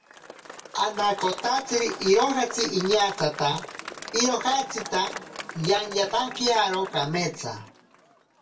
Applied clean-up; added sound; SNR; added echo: none; Applause / Crowd; 13 dB; reverberation time 0.2 s.